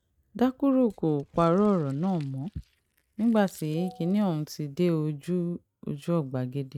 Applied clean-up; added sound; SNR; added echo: neural mask model RNNoise.